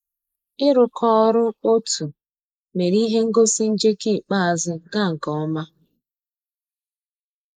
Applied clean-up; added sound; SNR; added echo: neural mask model Resemble Enhance denoiser.